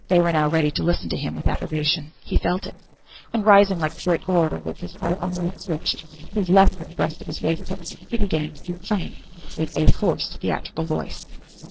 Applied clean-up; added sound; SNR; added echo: neural separator model SepFormer DNS4.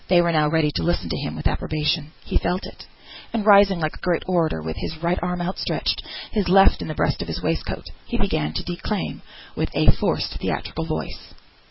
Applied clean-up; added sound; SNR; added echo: none; none; none; none.